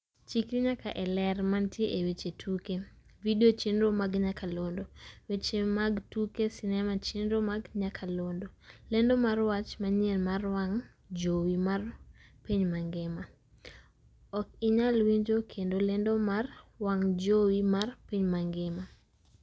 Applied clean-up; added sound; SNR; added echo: none; none; none; none.